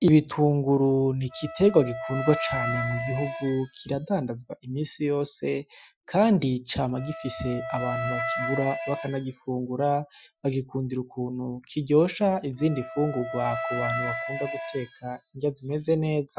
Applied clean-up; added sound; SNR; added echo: classical method Wiener filter.